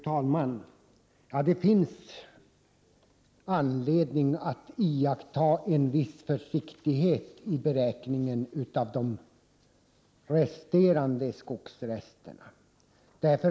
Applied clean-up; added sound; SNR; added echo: none; none; none; none.